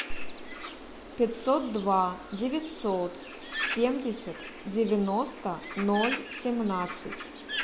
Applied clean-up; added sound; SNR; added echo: none; Bird; 9 dB; none.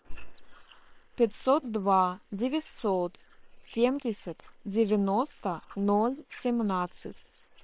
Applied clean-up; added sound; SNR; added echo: neural separator model SepFormer WHAM!.